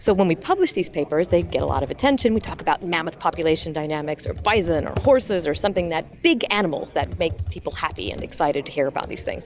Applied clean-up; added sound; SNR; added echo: none; Computer keyboard; 13 dB; none.